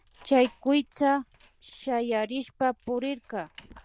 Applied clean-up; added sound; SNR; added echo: neural diffusion model UNIVERSE++.